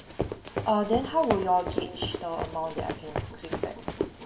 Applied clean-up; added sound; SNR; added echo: none; Run; 4 dB; reverberation time 1.9 s.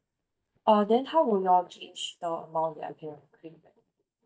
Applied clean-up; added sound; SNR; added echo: neural mask model DeepFilterNet 3.